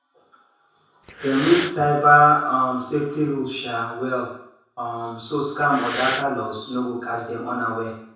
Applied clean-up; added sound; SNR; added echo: none; Breathing; 8 dB; reverberation time 0.7 s.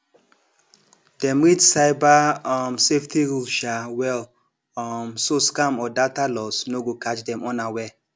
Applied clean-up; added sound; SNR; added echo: none; none; none; none.